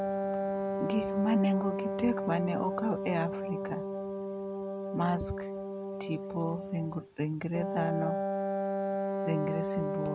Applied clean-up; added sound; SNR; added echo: none; Wind instrument, woodwind instrument; 0 dB; none.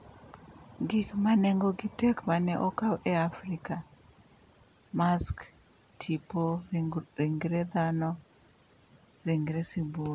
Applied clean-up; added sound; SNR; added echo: none; none; none; none.